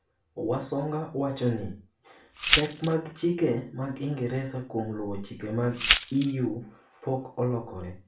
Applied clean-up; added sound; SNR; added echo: none; Glass; -2 dB; reverberation time 0.3 s.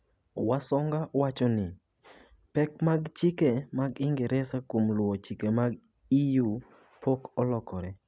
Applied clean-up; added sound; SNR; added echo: none; none; none; none.